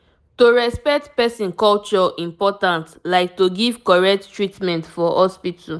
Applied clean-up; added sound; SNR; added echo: neural mask model Resemble Enhance denoiser.